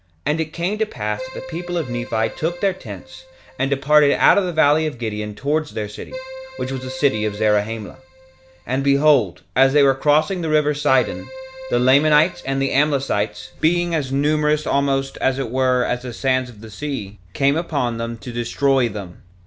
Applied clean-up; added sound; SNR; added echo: none; Keyboard (musical); 15 dB; none.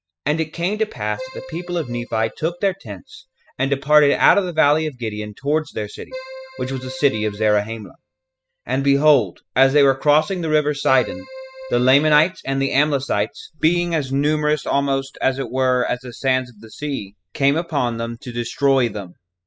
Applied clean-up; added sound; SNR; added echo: classical method spectral subtraction.